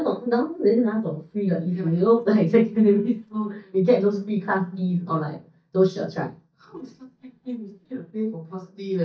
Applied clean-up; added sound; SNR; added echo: neural mask model DeepFilterNet 3.